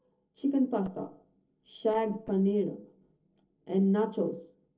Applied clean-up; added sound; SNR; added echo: neural separator model SepFormer DNS4.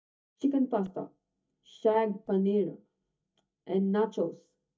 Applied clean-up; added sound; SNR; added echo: neural mask model DeepFilterNet 3.